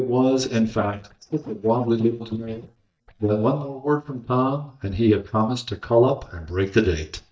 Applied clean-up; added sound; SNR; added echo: neural mask model DeepFilterNet 3.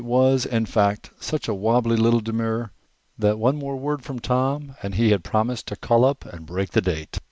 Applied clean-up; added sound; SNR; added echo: none; none; none; none.